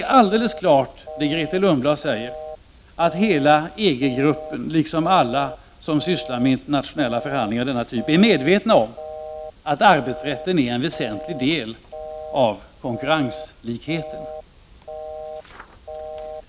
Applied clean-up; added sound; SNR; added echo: none; Telephone; 14 dB; none.